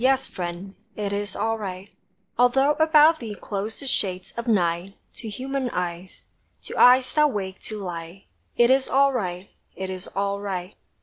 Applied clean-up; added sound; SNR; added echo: neural separator model SepFormer DNS4.